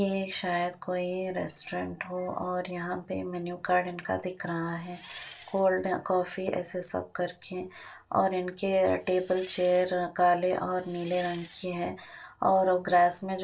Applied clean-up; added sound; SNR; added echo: neural separator model SepFormer DNS4.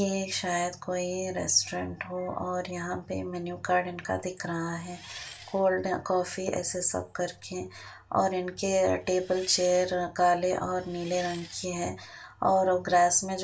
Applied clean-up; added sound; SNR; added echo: none; Engine; 18 dB; reverberation time 0.2 s.